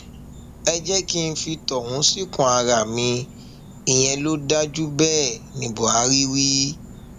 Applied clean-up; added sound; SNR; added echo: none; Insect; 18 dB; none.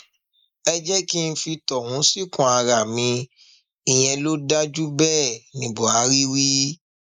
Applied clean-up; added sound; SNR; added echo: neural mask model Resemble Enhance denoiser.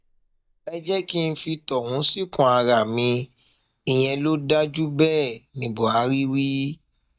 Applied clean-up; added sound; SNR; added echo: neural mask model DeepFilterNet 3.